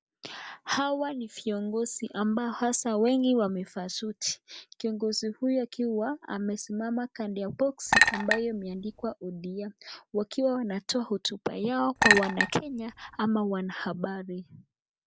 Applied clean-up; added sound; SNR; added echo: none; Chink, clink; -3 dB; none.